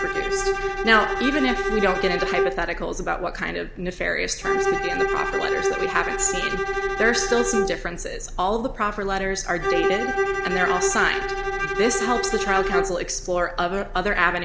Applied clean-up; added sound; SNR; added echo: none; Bowed string instrument; 2 dB; none.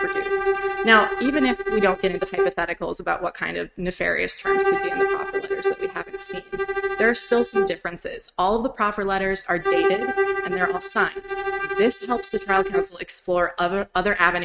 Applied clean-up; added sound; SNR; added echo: neural mask model RNNoise.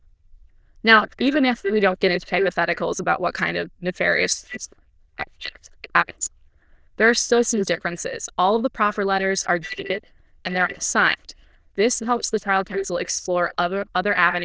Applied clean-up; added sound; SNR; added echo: neural diffusion model UNIVERSE++.